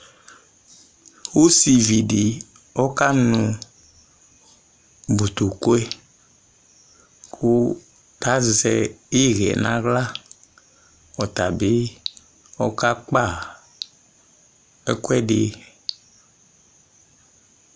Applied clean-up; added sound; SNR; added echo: none; none; none; none.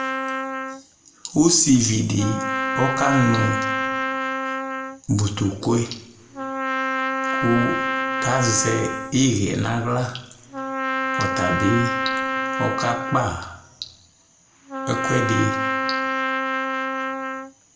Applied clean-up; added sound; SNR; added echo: none; Trumpet; 2 dB; reverberation time 0.7 s.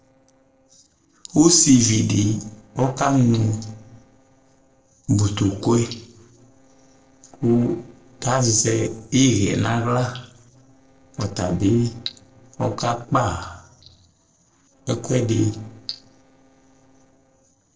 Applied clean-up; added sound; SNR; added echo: neural separator model SepFormer DNS4.